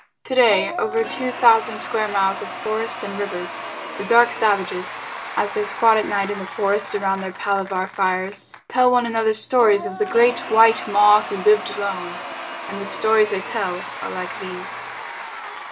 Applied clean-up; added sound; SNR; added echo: none; Applause / Crowd / Cheering; 11 dB; none.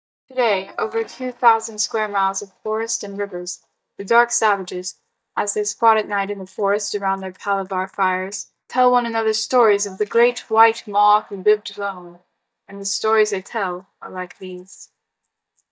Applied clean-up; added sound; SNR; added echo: neural mask model DeepFilterNet 3.